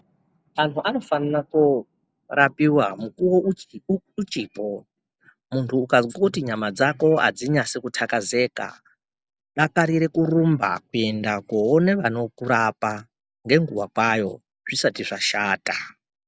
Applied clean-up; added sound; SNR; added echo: none; none; none; none.